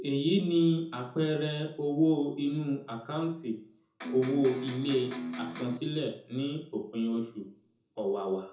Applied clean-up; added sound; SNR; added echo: none; Electric guitar; 7 dB; reverberation time 0.5 s.